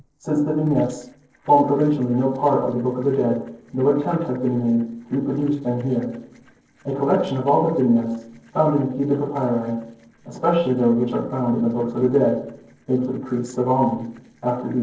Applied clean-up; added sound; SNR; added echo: neural separator model SepFormer DNS4.